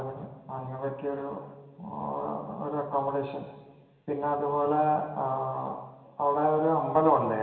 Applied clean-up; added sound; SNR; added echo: none; none; none; reverberation time 1.4 s.